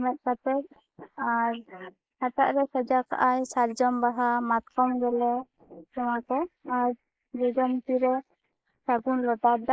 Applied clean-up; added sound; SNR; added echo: neural mask model Resemble Enhance denoiser.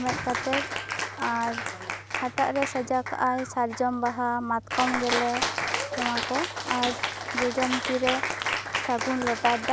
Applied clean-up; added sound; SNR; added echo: none; Cheering; 2 dB; none.